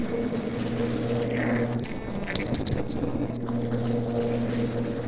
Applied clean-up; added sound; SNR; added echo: neural separator model SepFormer DNS4.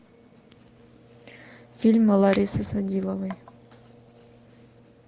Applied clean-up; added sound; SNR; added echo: none; Chink, clink; 10 dB; none.